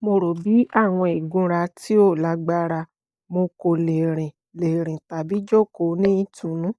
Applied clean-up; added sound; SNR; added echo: neural mask model DeepFilterNet 3.